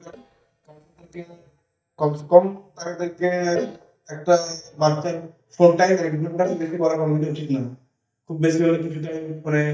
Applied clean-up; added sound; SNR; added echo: neural mask model DeepFilterNet 3.